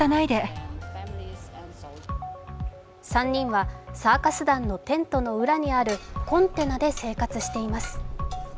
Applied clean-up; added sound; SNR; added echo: none; none; none; none.